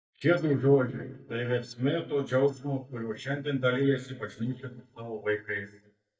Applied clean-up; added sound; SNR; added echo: neural mask model DeepFilterNet 3.